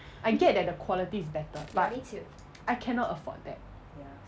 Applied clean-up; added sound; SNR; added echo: none; Crushing; 19 dB; none.